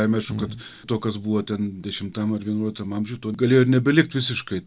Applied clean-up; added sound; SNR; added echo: none; none; none; none.